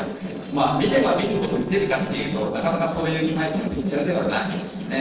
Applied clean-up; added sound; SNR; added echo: neural separator model SepFormer DNS4.